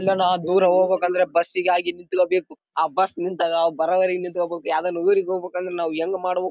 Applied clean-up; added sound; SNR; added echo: none; none; none; none.